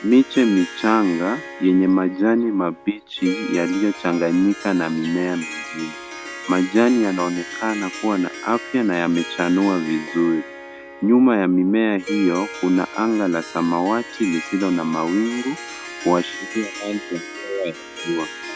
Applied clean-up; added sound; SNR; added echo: none; Harp; 13 dB; none.